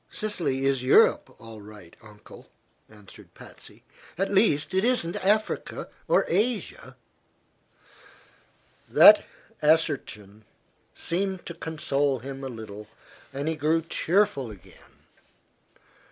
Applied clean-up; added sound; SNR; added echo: none; none; none; none.